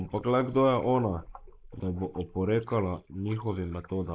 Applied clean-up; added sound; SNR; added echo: neural mask model Resemble Enhance denoiser.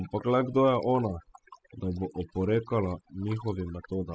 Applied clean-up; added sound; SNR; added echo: classical method spectral subtraction.